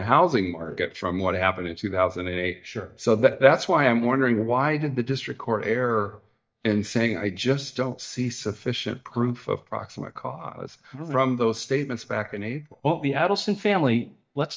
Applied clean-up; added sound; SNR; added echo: neural mask model DeepFilterNet 3.